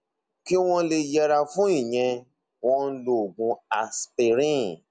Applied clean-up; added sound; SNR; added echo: none; none; none; none.